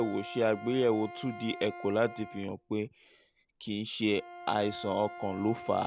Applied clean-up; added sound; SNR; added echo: none; Bowed string instrument; 14 dB; none.